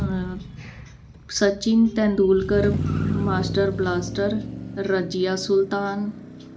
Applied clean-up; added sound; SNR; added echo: none; Motor vehicle (road); 7 dB; none.